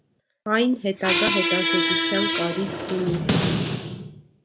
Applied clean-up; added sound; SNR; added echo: none; Squeak; -2 dB; none.